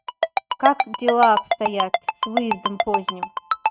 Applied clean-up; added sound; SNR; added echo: neural mask model RNNoise.